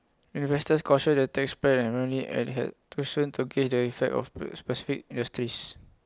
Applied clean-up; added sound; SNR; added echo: none; none; none; none.